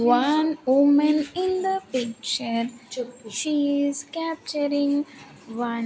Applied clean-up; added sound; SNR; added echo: none; none; none; none.